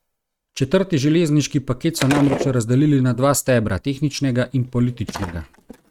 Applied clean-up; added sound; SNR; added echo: neural mask model RNNoise.